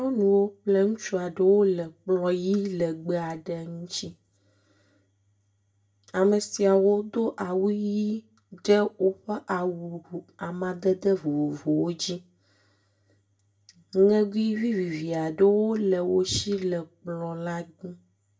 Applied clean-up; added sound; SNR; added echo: none; none; none; reverberation time 0.2 s.